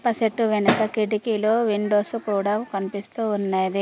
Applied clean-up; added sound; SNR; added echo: none; none; none; none.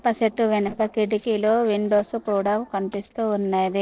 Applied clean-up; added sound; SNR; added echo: neural separator model SepFormer DNS4.